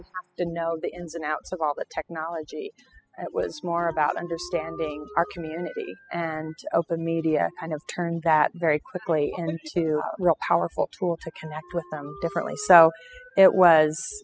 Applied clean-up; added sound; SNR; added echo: classical method spectral subtraction.